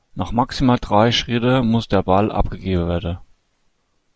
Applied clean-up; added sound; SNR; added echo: none; none; none; none.